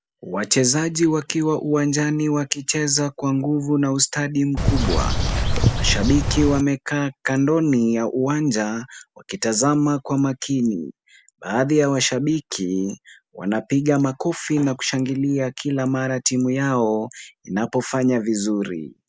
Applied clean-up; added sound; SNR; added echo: none; Bird; -2 dB; none.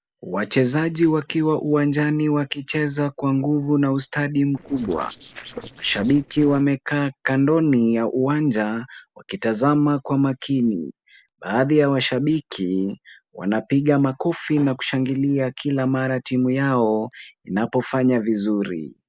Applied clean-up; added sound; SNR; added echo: neural separator model SepFormer DNS4.